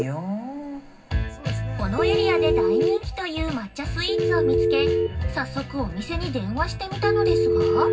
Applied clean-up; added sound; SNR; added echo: none; Telephone; -3 dB; reverberation time 0.4 s.